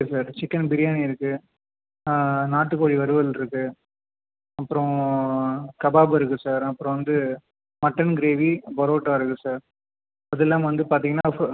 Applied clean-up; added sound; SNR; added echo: none; none; none; none.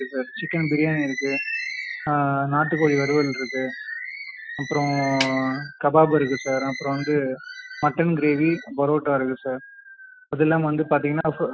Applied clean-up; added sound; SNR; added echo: classical method Wiener filter.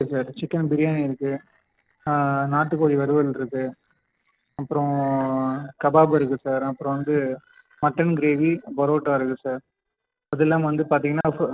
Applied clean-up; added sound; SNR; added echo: neural separator model SepFormer DNS4.